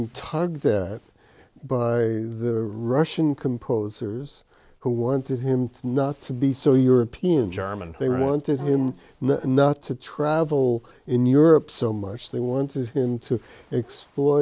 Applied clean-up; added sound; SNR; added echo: none; none; none; none.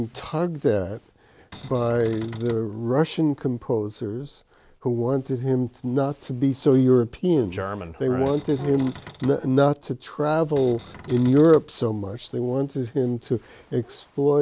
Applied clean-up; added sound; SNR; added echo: none; Cupboard open or close; 19 dB; none.